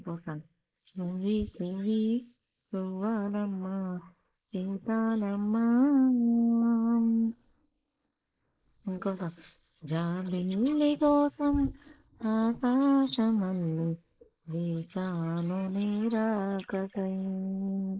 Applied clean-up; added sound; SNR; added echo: neural mask model Resemble Enhance denoiser.